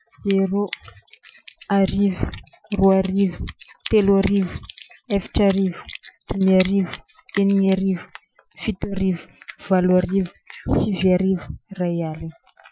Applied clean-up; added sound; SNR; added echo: classical method Wiener filter.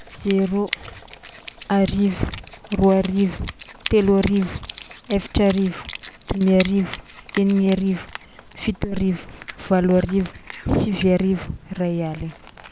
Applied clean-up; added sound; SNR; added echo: none; Wind instrument, woodwind instrument; 17 dB; none.